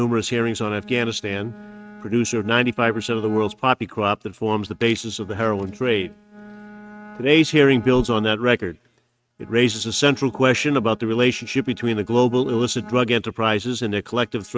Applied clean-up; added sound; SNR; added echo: neural mask model RNNoise.